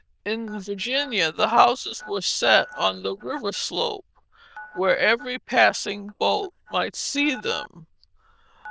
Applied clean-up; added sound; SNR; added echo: neural diffusion model UNIVERSE++.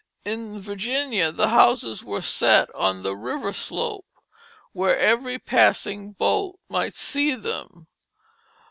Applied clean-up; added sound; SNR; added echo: none; none; none; none.